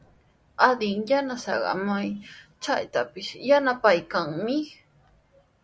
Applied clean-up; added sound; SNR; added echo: none; none; none; none.